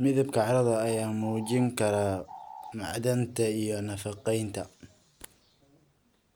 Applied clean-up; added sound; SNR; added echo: none; Bird; 16 dB; none.